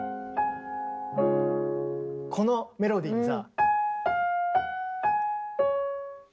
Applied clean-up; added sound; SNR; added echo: none; none; none; none.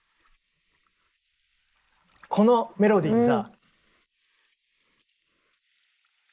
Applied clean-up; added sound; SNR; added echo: neural mask model Resemble Enhance denoiser.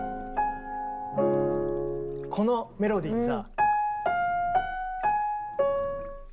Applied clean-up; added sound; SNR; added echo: none; Engine; 17 dB; none.